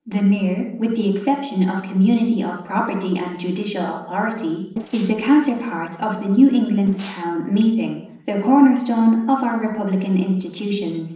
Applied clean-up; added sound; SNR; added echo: neural separator model SepFormer DNS4.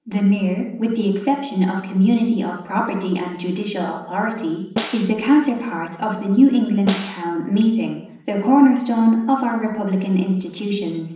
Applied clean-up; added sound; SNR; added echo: none; Snare drum; 12 dB; reverberation time 0.8 s.